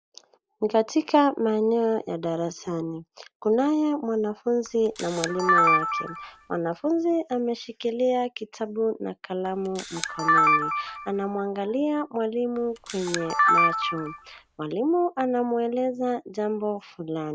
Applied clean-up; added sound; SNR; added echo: none; Camera; 0 dB; none.